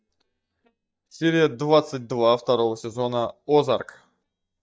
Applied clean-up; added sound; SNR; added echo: neural mask model DeepFilterNet 3.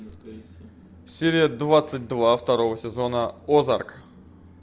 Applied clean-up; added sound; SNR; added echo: none; none; none; none.